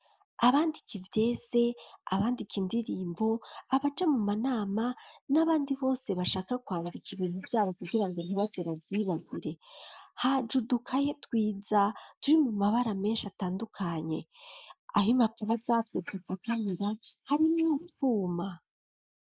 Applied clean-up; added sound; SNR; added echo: neural mask model Resemble Enhance denoiser.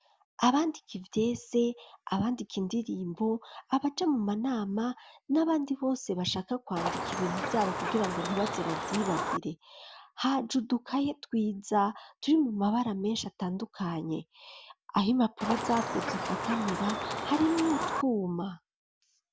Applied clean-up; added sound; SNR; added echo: none; Chicken, rooster; 3 dB; none.